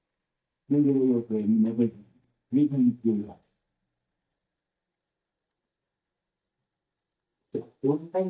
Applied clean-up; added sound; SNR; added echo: neural mask model DeepFilterNet 3.